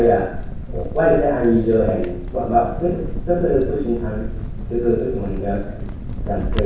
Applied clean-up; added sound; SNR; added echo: none; Crackle; 6 dB; reverberation time 0.7 s.